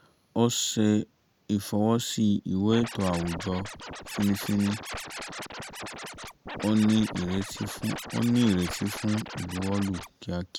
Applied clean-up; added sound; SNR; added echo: none; Scratching (performance technique); 11 dB; none.